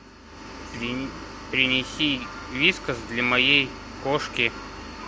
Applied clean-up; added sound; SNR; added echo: none; none; none; none.